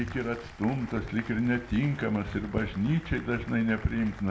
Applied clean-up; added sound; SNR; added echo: none; Applause; 19 dB; reverberation time 0.5 s.